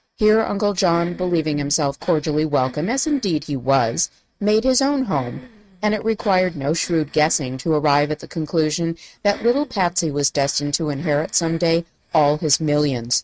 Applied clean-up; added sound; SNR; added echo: neural mask model RNNoise.